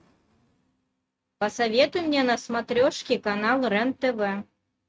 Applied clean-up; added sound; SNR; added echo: neural mask model RNNoise.